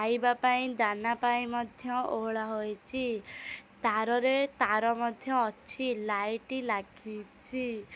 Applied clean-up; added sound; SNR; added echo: none; none; none; none.